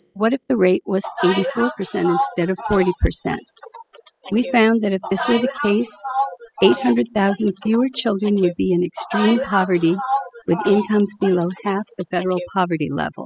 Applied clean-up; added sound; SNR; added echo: classical method spectral subtraction.